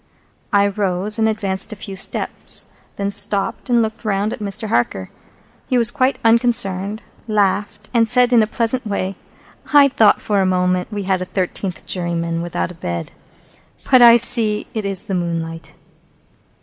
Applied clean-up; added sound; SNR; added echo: none; none; none; none.